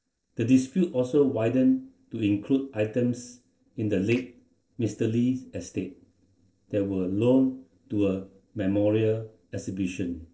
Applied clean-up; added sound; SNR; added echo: neural separator model SepFormer DNS4.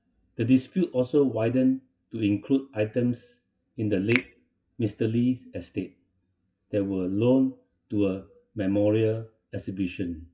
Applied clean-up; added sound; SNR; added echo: classical method WPE with log-MMSE.